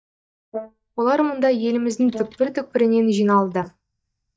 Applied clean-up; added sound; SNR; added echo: neural mask model DeepFilterNet 3.